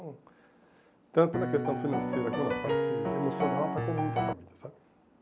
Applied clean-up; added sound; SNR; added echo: none; Piano; -2 dB; none.